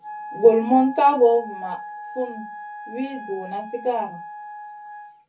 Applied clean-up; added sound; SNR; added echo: none; Wind instrument, woodwind instrument; 14 dB; reverberation time 0.3 s.